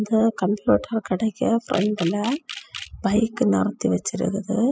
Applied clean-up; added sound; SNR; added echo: classical method spectral subtraction.